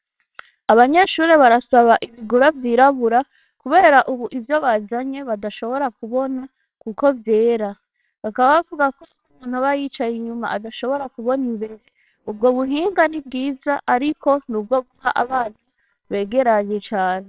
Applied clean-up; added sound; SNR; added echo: neural separator model SepFormer WHAMR!.